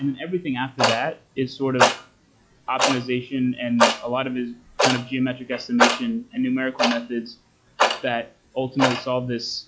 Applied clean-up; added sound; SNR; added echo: classical method log-MMSE.